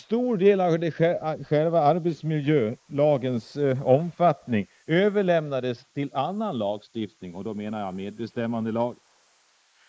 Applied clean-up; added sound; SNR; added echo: neural mask model Resemble Enhance denoiser.